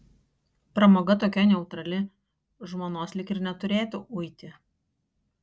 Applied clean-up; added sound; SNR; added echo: none; none; none; none.